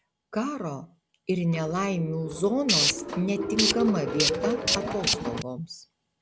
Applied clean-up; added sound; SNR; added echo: none; Tools; -1 dB; none.